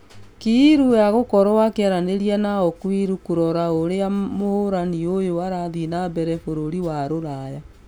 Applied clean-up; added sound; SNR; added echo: none; none; none; none.